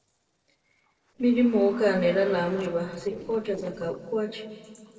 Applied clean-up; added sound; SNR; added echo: neural separator model SepFormer DNS4.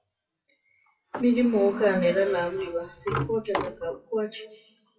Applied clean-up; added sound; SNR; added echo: classical method WPE with log-MMSE.